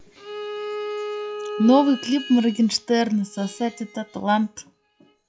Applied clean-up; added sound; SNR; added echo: classical method log-MMSE.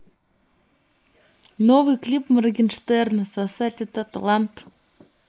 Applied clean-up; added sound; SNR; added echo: neural mask model Resemble Enhance denoiser.